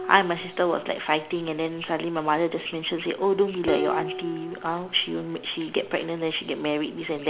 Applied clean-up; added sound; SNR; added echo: none; Dishes, pots, and pans; 11 dB; none.